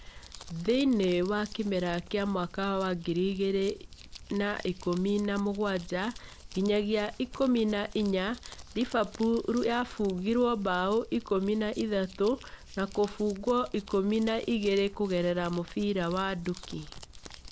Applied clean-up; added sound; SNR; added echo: none; Crumpling, crinkling; 17 dB; none.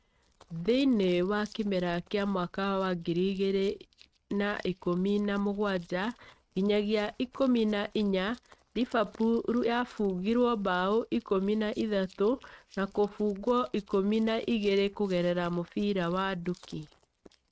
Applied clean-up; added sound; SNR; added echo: neural mask model RNNoise.